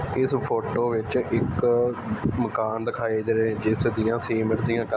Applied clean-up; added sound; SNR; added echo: none; none; none; none.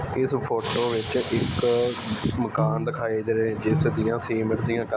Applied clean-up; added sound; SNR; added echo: none; Piano + Hiss; 5 dB; none.